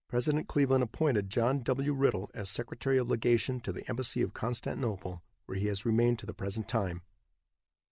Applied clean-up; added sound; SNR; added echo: none; none; none; none.